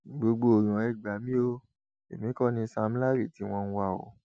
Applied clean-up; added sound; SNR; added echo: none; none; none; none.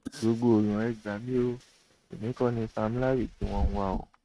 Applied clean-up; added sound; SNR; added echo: neural mask model RNNoise.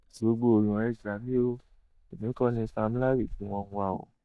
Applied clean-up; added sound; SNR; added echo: neural mask model DeepFilterNet 3.